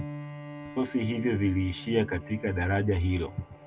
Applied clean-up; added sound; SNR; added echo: none; Bowed string instrument; 14 dB; none.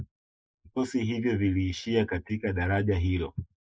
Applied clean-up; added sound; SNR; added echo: neural mask model Resemble Enhance denoiser.